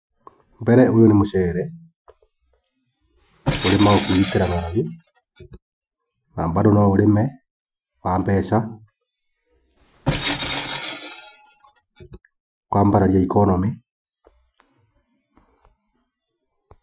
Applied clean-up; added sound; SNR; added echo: classical method Wiener filter.